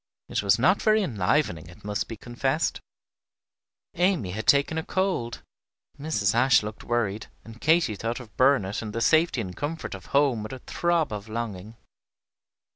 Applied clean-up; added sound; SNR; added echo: none; none; none; none.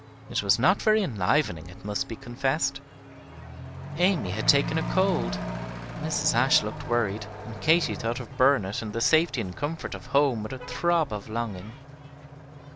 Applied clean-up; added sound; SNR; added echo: none; Accelerating, revving, vroom / Truck; 9 dB; none.